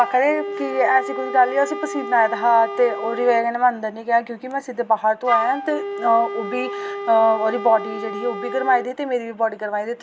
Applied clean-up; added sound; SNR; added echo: none; Wind instrument, woodwind instrument; 9 dB; none.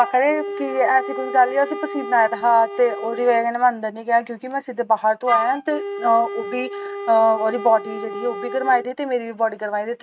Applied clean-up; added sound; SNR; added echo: neural mask model RNNoise.